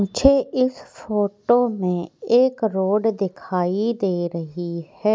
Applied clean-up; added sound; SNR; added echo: none; none; none; none.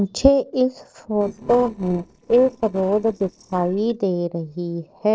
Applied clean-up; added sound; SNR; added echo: neural separator model SepFormer DNS4.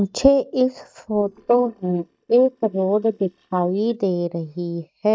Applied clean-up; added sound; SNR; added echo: neural mask model DeepFilterNet 3.